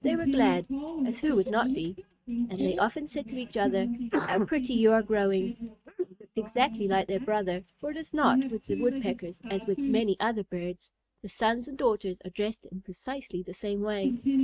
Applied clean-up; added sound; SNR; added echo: neural mask model RNNoise.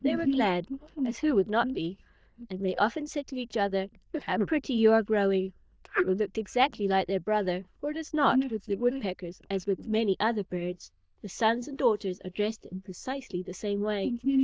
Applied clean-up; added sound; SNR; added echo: neural diffusion model UNIVERSE++.